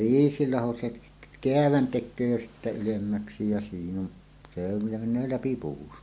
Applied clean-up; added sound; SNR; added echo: none; none; none; none.